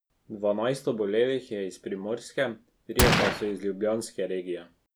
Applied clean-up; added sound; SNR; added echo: none; Gunshot, gunfire; -3 dB; none.